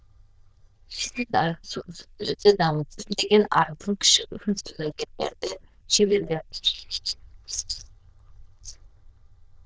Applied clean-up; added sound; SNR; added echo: neural diffusion model UNIVERSE++.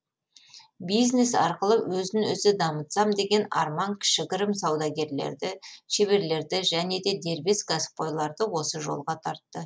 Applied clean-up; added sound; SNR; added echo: none; none; none; none.